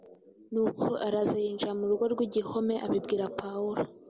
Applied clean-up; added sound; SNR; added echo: none; none; none; none.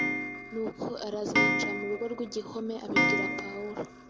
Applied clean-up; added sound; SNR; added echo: none; Clock; -4 dB; none.